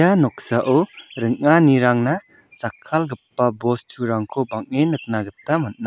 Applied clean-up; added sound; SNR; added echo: none; none; none; none.